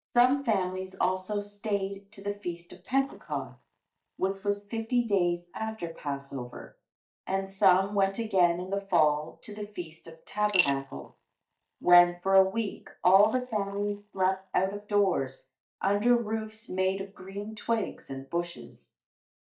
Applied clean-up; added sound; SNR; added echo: neural mask model DeepFilterNet 3.